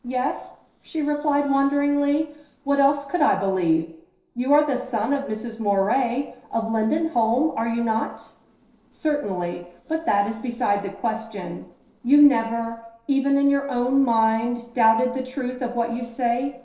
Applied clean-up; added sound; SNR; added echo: neural separator model SepFormer DNS4.